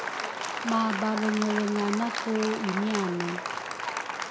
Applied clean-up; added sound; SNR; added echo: none; Applause; 4 dB; reverberation time 1.3 s.